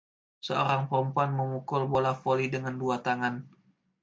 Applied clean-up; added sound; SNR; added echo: none; none; none; none.